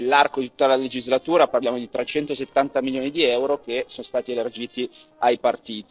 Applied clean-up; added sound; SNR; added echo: neural separator model SepFormer DNS4.